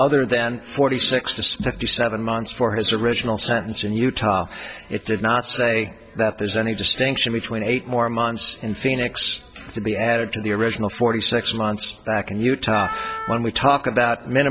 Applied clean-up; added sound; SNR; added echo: none; Wind instrument, woodwind instrument; 10 dB; none.